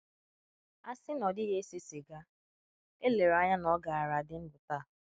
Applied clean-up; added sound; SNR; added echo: none; none; none; none.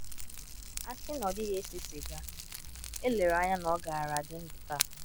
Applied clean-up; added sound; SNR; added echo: none; Fire; 5 dB; none.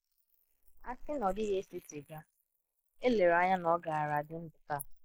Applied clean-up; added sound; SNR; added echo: neural mask model Resemble Enhance denoiser.